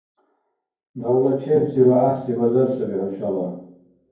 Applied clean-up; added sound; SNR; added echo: none; none; none; reverberation time 0.9 s.